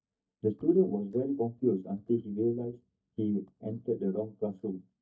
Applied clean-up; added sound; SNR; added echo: neural mask model DeepFilterNet 3.